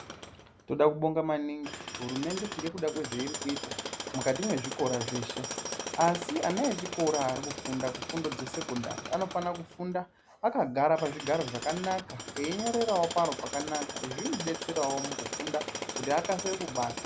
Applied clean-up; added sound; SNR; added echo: none; Tools; 7 dB; none.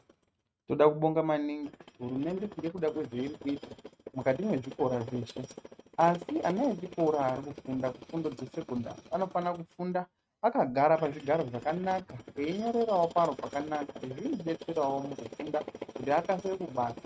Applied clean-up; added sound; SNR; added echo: neural mask model RNNoise.